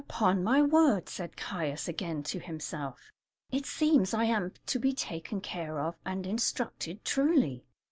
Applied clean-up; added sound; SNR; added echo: none; none; none; none.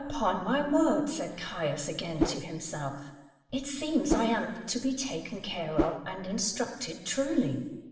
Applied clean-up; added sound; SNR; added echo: none; Whoosh, swoosh, swish; -1 dB; reverberation time 1.2 s.